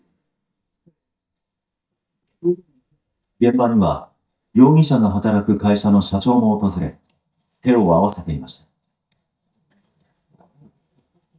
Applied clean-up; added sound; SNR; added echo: neural mask model DeepFilterNet 3.